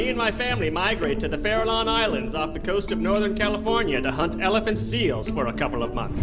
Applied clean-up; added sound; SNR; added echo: none; none; none; none.